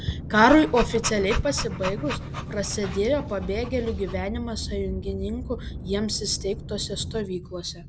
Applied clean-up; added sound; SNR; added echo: none; Dog + Aircraft; 7 dB; none.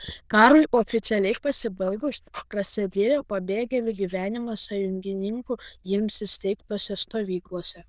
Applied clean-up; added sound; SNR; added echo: neural diffusion model UNIVERSE++.